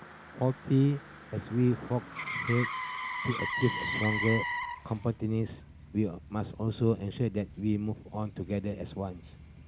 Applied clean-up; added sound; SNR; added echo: none; Motor vehicle (road); 8 dB; none.